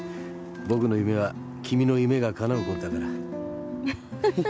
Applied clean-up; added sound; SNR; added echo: none; none; none; none.